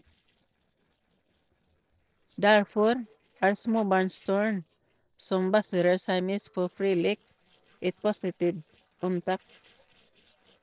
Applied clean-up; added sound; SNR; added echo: neural separator model SepFormer DNS4.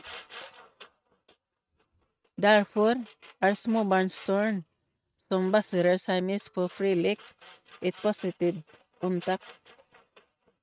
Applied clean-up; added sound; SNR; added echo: neural mask model RNNoise.